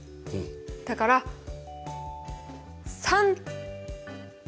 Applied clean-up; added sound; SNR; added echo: none; none; none; none.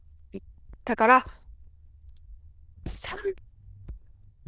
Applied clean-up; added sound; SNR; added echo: neural diffusion model UNIVERSE++.